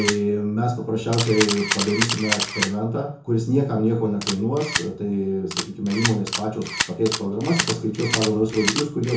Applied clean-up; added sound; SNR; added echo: none; Camera; 6 dB; reverberation time 0.6 s.